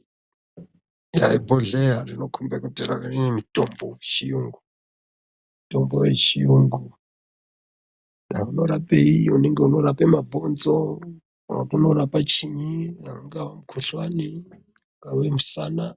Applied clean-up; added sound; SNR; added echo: none; none; none; none.